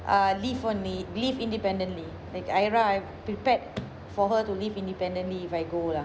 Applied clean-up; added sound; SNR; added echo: none; none; none; none.